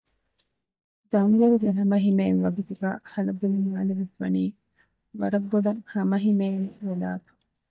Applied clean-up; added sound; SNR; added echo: neural mask model DeepFilterNet 3.